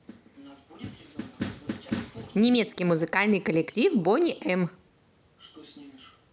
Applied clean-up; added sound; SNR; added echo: none; none; none; none.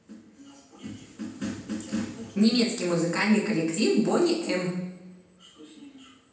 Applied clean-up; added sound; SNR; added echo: none; none; none; reverberation time 0.9 s.